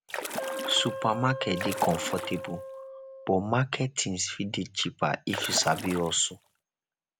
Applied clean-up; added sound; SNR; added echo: none; Wind instrument, woodwind instrument + Splash, splatter; 7 dB; none.